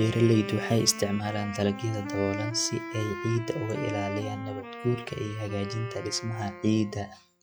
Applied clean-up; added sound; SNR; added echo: classical method log-MMSE.